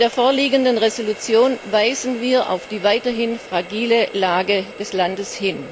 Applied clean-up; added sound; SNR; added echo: none; Water tap, faucet; 17 dB; none.